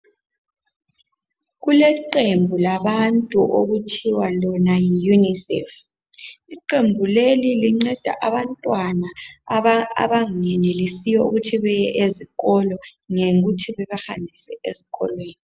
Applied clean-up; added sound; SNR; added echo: none; none; none; none.